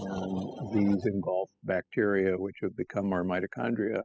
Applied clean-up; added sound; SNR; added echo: classical method spectral subtraction.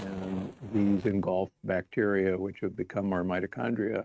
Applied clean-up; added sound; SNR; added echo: neural mask model RNNoise.